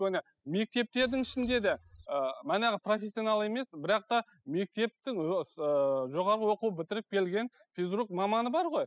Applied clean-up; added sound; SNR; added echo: classical method spectral subtraction.